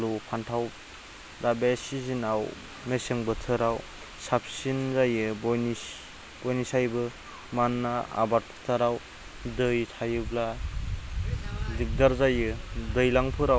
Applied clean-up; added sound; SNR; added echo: none; none; none; none.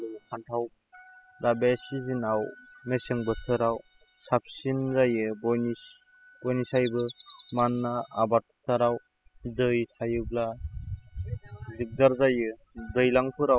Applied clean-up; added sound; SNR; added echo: classical method spectral subtraction.